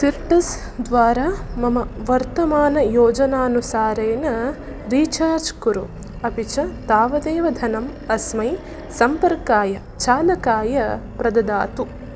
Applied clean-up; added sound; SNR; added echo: none; Animal; 16 dB; none.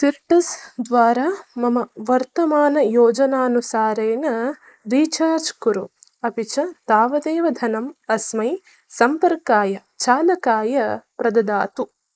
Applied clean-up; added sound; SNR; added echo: neural mask model Resemble Enhance denoiser.